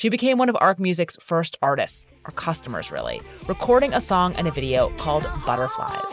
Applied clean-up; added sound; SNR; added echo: none; none; none; none.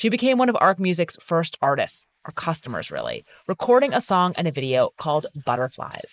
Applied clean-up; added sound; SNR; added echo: neural mask model Resemble Enhance denoiser.